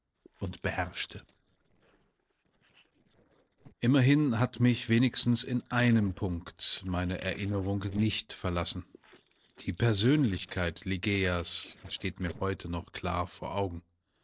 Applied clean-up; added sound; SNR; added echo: neural separator model SepFormer DNS4.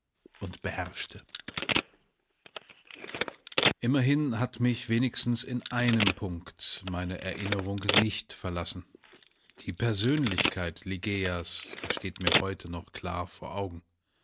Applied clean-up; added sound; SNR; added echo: none; Telephone; 3 dB; none.